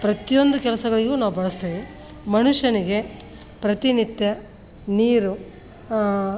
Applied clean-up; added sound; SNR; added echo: none; none; none; none.